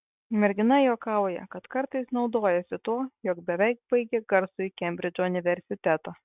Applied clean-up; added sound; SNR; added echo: none; none; none; none.